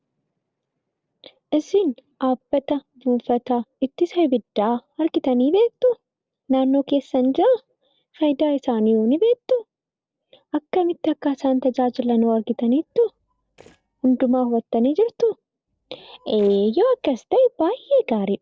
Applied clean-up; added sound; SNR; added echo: neural separator model SepFormer DNS4.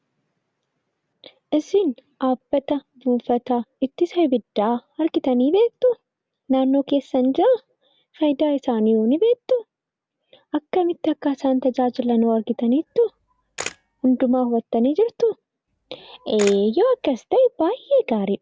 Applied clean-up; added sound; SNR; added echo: none; Camera; 17 dB; none.